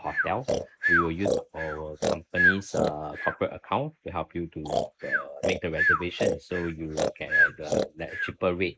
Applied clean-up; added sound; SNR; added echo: neural mask model Resemble Enhance denoiser.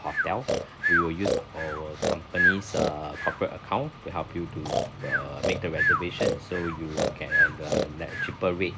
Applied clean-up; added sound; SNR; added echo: none; Breathing; -3 dB; none.